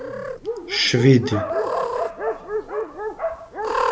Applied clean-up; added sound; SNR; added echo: none; Dog + Cat; 2 dB; none.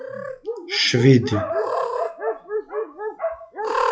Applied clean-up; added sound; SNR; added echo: classical method log-MMSE.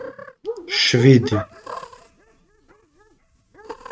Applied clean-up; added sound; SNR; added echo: neural mask model RNNoise.